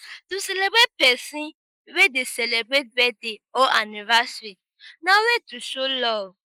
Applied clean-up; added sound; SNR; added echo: neural mask model Resemble Enhance denoiser.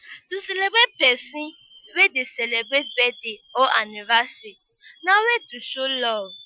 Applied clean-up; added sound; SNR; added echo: classical method Wiener filter.